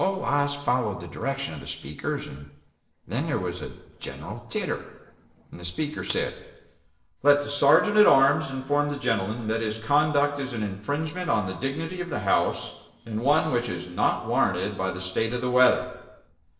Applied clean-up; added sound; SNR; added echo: neural separator model SepFormer DNS4.